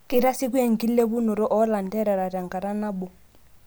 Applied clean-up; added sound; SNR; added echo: none; none; none; none.